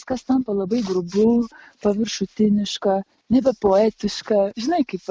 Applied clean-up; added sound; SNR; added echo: none; none; none; none.